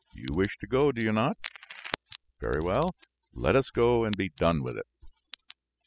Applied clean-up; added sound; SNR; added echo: classical method spectral subtraction.